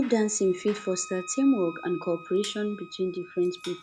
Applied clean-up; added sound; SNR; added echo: none; Wind instrument, woodwind instrument + Bicycle; 17 dB; none.